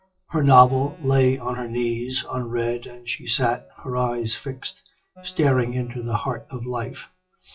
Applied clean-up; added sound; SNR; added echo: classical method WPE with log-MMSE.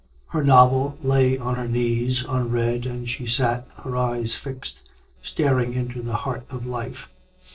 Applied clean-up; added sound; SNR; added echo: neural separator model SepFormer DNS4.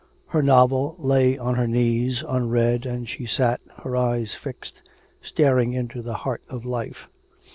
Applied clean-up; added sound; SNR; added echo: none; none; none; none.